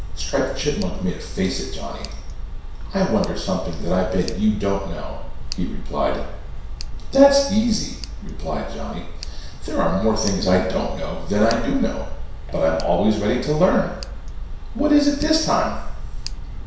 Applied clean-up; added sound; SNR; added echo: none; Tick; 5 dB; reverberation time 0.7 s.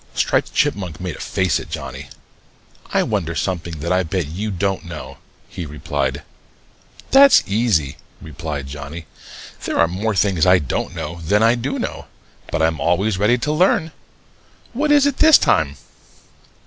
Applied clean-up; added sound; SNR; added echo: none; none; none; none.